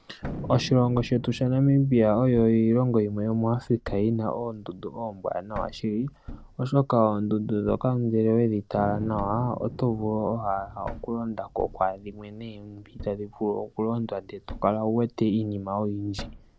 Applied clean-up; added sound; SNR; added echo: none; Thunder + Thump, thud; 16 dB; none.